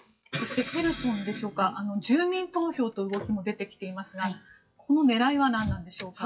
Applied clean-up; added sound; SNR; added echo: classical method WPE with log-MMSE.